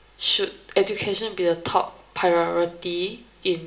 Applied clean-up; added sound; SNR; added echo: none; none; none; reverberation time 0.5 s.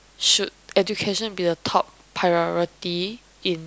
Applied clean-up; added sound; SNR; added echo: none; none; none; none.